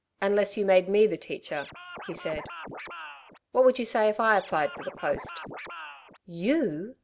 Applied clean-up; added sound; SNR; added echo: none; Scratching (performance technique); 14 dB; none.